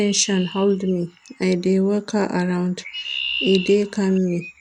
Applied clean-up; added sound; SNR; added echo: none; Chirp, tweet; 13 dB; none.